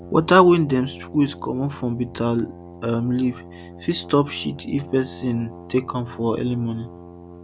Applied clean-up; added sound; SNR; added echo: none; Brass instrument; 17 dB; none.